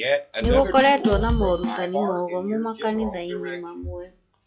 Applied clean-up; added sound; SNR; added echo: classical method log-MMSE.